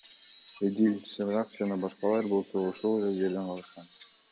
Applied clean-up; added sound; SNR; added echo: none; Screech; 17 dB; none.